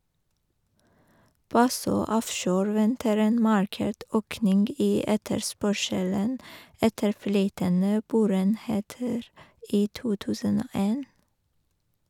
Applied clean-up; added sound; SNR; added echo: none; none; none; none.